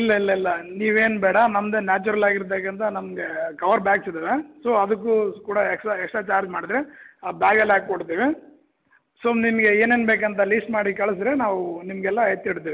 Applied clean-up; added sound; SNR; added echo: none; none; none; none.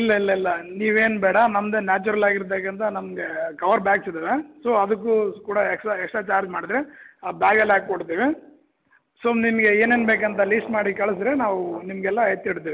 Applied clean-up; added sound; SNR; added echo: none; Brass instrument; 17 dB; none.